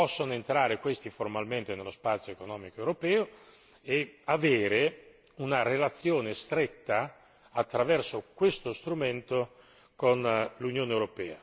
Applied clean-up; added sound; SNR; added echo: none; none; none; none.